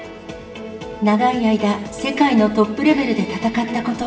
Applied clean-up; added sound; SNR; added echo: none; none; none; reverberation time 0.9 s.